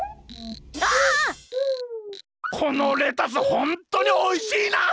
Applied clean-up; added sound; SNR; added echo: none; none; none; none.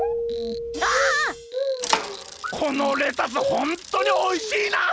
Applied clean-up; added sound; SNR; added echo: none; Bicycle + Keyboard (musical); 8 dB; none.